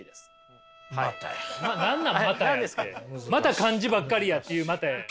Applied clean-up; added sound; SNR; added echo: none; Bowed string instrument; 16 dB; none.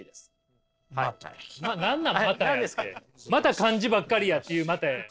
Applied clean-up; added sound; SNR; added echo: neural separator model SepFormer DNS4.